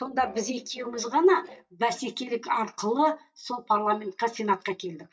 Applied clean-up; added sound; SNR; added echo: neural mask model DeepFilterNet 3.